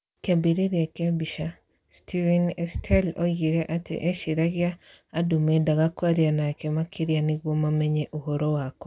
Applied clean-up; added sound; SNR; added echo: none; none; none; none.